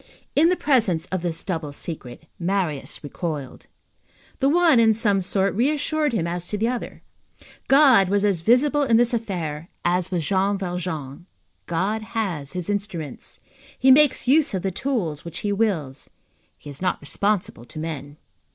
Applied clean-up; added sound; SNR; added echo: none; none; none; none.